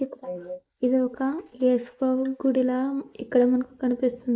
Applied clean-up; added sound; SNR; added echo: neural mask model Resemble Enhance denoiser.